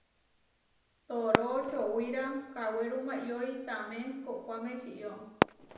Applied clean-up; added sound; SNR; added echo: none; Fireworks; 3 dB; reverberation time 0.8 s.